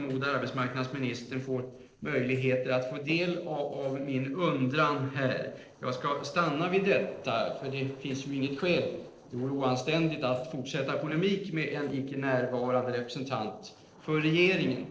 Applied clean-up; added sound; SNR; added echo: neural separator model SepFormer DNS4.